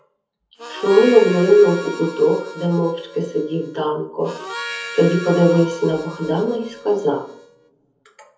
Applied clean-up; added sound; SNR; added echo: none; Harmonica; 14 dB; reverberation time 0.6 s.